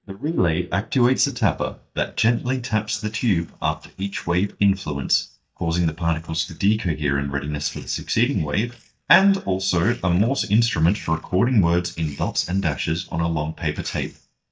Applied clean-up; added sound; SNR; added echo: neural mask model DeepFilterNet 3.